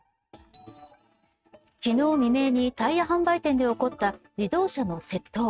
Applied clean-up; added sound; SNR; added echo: neural mask model RNNoise.